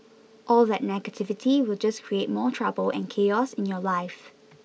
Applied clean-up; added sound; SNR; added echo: none; none; none; none.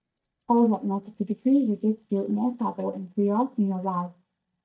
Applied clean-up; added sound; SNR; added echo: neural mask model DeepFilterNet 3.